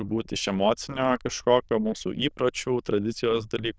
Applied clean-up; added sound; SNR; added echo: neural diffusion model UNIVERSE++.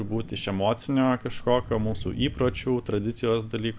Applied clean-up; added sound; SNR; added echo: none; Crow; 11 dB; none.